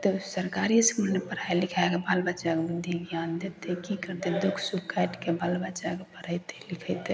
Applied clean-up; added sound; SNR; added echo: none; none; none; none.